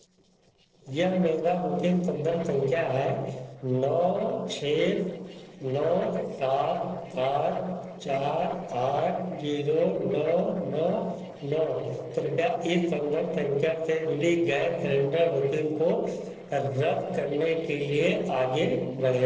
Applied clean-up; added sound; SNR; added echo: neural separator model SepFormer DNS4.